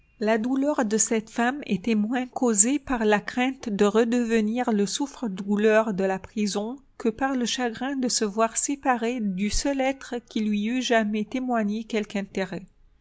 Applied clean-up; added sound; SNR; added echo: none; none; none; none.